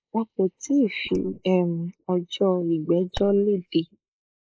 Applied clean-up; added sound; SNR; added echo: neural mask model Resemble Enhance denoiser.